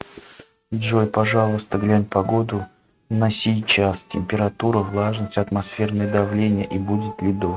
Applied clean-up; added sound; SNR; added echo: neural mask model RNNoise.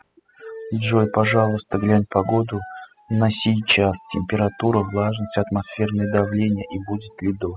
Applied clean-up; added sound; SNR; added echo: classical method spectral subtraction.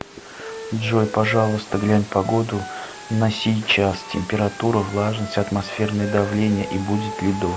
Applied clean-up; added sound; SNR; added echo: none; Printer + Wind instrument, woodwind instrument; 13 dB; none.